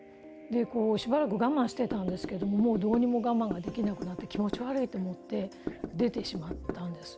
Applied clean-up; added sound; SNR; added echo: none; Knock / Wood; 9 dB; none.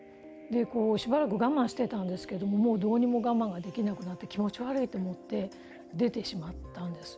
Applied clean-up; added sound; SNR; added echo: none; none; none; none.